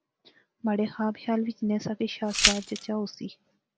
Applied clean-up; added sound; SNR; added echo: none; Glass; -3 dB; none.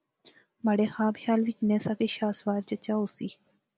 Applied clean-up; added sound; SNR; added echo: none; none; none; none.